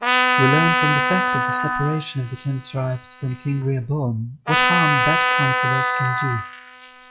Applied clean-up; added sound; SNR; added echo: classical method log-MMSE.